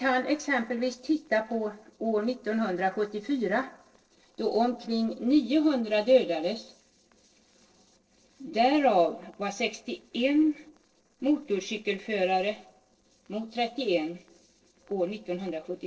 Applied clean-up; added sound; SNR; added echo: neural separator model SepFormer DNS4.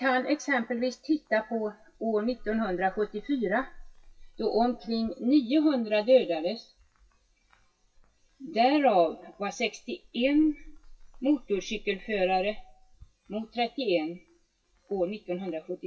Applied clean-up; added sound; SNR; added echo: classical method WPE with log-MMSE.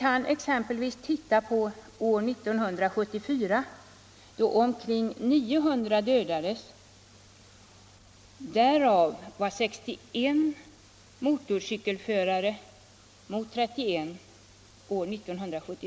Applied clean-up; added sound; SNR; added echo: none; none; none; none.